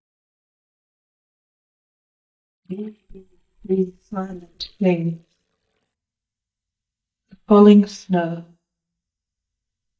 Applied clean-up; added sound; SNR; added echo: neural mask model DeepFilterNet 3.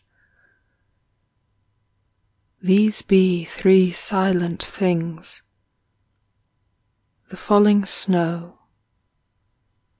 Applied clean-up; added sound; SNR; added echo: none; none; none; none.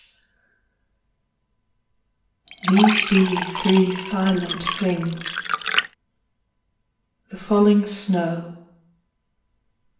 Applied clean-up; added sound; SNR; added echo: none; Fill (with liquid); 1 dB; reverberation time 0.8 s.